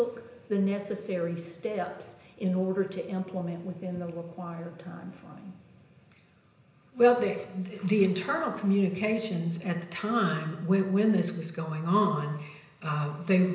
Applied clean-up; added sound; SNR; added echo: none; none; none; reverberation time 0.9 s.